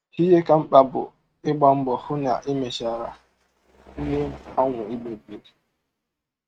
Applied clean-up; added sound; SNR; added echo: neural mask model RNNoise.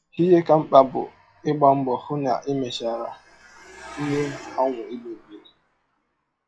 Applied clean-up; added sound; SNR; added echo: classical method log-MMSE.